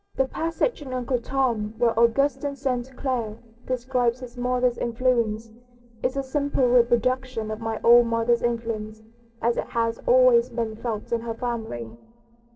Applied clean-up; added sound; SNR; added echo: neural separator model SepFormer DNS4.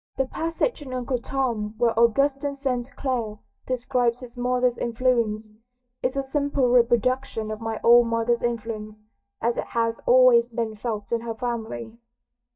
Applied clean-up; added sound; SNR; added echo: neural mask model DeepFilterNet 3.